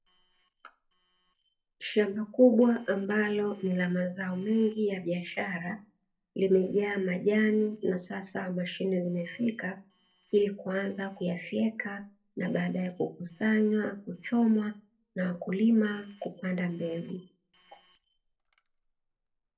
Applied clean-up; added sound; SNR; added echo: neural separator model SepFormer DNS4.